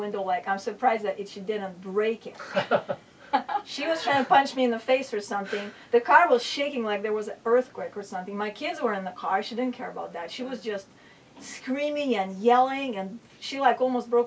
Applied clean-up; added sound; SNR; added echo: none; none; none; none.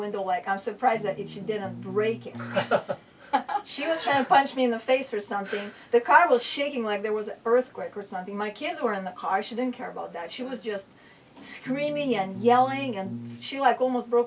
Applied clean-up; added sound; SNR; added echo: none; Bass guitar; 14 dB; none.